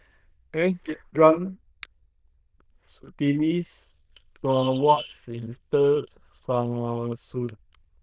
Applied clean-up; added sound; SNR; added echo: neural diffusion model UNIVERSE++.